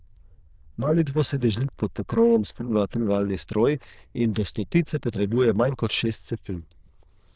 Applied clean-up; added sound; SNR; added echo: neural diffusion model UNIVERSE++.